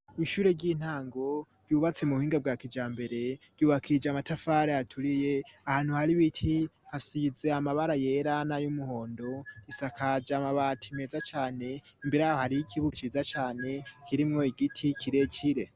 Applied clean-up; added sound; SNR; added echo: none; none; none; none.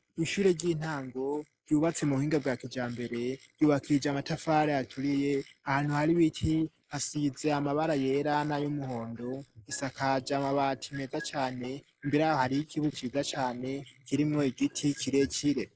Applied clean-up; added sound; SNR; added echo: neural mask model Resemble Enhance denoiser.